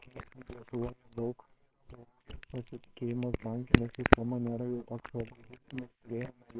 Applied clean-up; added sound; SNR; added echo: neural separator model SepFormer WHAMR!.